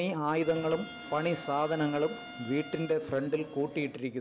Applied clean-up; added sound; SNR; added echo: none; Subway, metro, underground / Sliding door + Trumpet; 14 dB; none.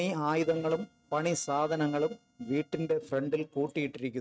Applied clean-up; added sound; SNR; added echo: neural mask model RNNoise.